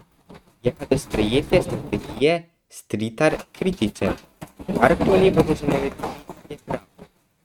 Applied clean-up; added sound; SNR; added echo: neural mask model RNNoise.